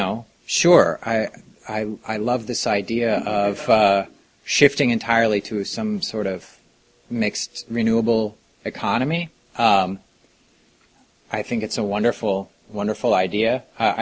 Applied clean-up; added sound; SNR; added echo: none; none; none; none.